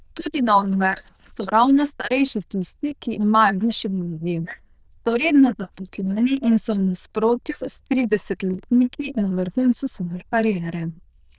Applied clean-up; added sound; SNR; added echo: neural diffusion model UNIVERSE++.